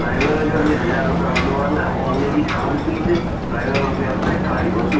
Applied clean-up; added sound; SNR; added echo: none; Ocean; -2 dB; reverberation time 0.3 s.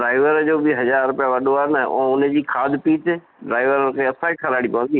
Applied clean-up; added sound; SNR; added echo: none; none; none; none.